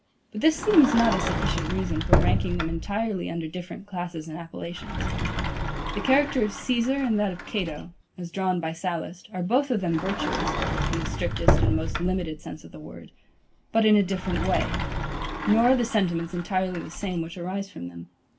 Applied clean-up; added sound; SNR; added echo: none; Sliding door; 2 dB; reverberation time 0.2 s.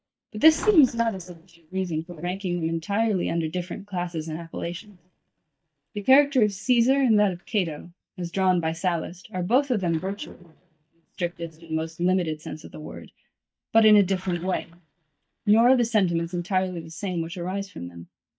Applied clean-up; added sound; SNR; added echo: neural mask model DeepFilterNet 3.